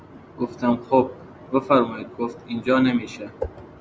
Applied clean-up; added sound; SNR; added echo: none; none; none; none.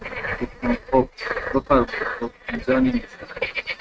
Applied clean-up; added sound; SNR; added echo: neural mask model RNNoise.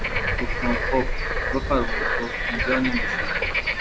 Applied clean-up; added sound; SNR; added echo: none; Bird / Frog; -4 dB; none.